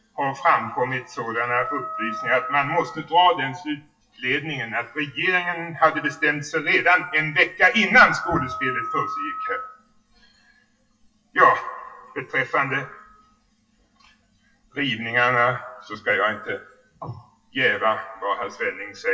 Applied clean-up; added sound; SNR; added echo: classical method WPE with log-MMSE.